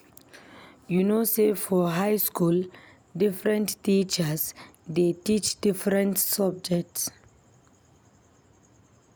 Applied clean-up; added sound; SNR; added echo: none; none; none; none.